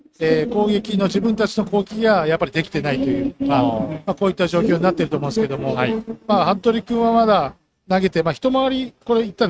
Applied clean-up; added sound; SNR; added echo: neural mask model RNNoise.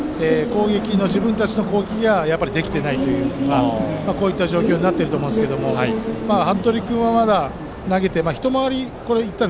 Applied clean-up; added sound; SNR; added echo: none; Subway, metro, underground; 13 dB; none.